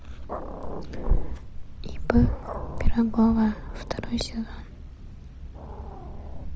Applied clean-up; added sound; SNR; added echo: none; Growling; 2 dB; none.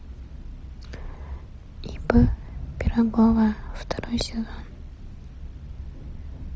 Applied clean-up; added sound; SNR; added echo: none; none; none; none.